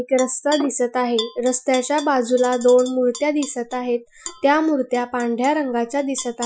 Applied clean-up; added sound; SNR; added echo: classical method Wiener filter.